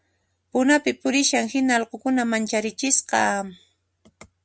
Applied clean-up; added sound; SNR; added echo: none; none; none; none.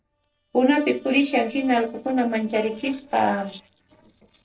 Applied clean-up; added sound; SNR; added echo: neural separator model SepFormer DNS4.